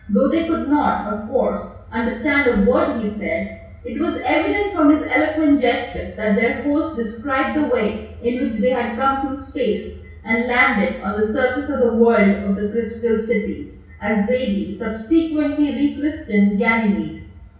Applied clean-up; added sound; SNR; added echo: none; none; none; reverberation time 0.6 s.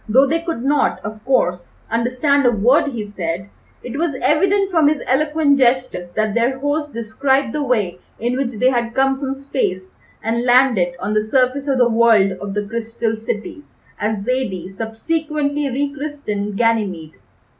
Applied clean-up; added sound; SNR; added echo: none; none; none; none.